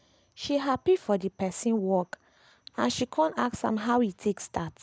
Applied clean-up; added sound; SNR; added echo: none; none; none; none.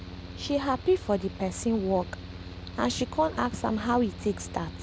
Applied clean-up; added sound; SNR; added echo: none; Mechanical fan; 11 dB; none.